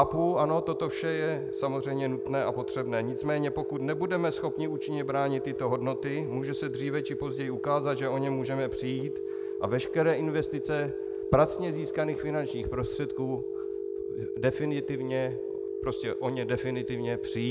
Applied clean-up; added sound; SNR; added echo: none; Telephone; 3 dB; none.